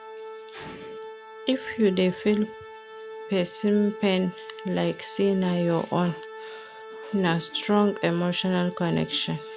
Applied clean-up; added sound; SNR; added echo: none; Organ; 14 dB; none.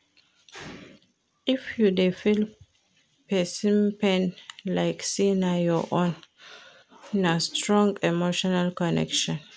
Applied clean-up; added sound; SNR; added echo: none; none; none; none.